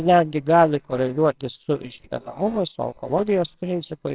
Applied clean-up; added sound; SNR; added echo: neural separator model SepFormer WHAMR!.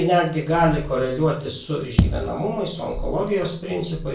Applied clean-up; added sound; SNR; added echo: none; Bass drum; 2 dB; reverberation time 0.3 s.